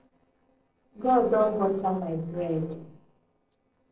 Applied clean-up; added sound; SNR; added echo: neural separator model SepFormer DNS4.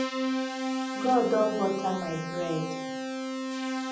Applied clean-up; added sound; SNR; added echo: none; Keyboard (musical); 2 dB; reverberation time 0.6 s.